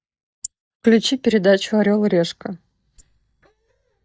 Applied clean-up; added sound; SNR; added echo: neural mask model DeepFilterNet 3.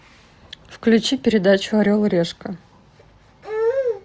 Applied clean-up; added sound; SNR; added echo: none; none; none; none.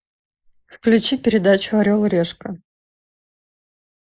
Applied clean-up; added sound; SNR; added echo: neural mask model Resemble Enhance denoiser.